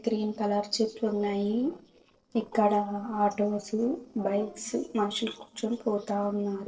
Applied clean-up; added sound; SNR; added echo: neural separator model SepFormer DNS4.